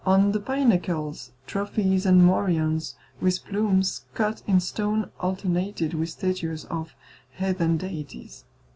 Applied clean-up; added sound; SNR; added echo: none; none; none; none.